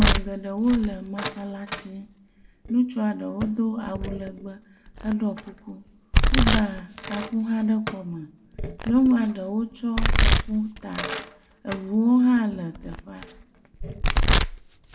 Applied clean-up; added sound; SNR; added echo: none; Domestic sounds, home sounds; 0 dB; reverberation time 0.8 s.